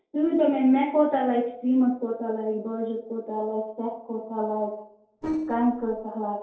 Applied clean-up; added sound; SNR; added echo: neural separator model SepFormer DNS4.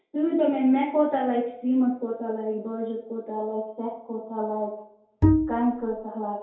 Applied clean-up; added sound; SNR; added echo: none; Bowed string instrument; -3 dB; reverberation time 2.4 s.